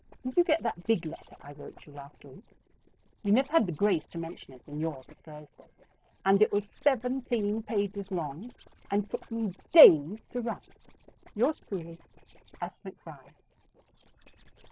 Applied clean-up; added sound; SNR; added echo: neural separator model SepFormer DNS4.